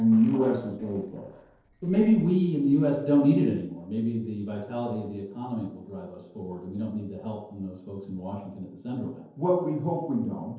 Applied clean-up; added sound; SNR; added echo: neural separator model SepFormer DNS4.